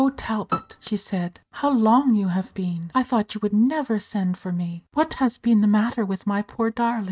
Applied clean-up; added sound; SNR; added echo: neural mask model RNNoise.